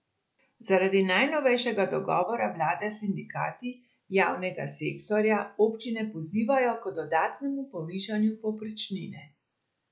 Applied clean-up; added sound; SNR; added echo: none; none; none; none.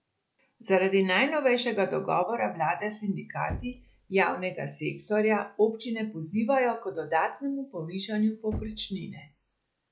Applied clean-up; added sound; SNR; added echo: none; Knock; 19 dB; none.